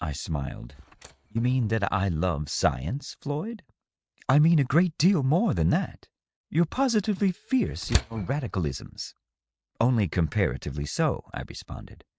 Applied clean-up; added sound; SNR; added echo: neural mask model RNNoise.